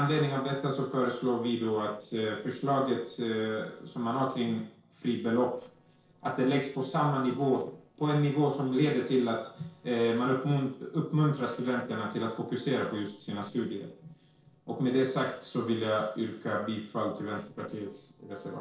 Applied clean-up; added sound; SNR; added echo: neural separator model SepFormer DNS4.